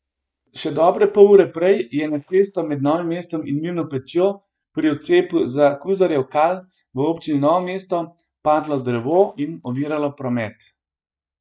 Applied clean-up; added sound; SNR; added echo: neural mask model DeepFilterNet 3.